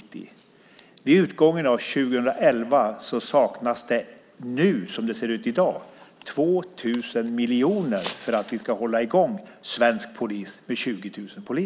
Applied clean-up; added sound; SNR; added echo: none; none; none; none.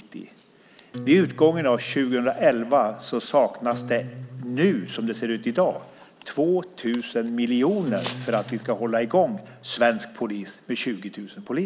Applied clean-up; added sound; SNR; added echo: none; Acoustic guitar; 15 dB; none.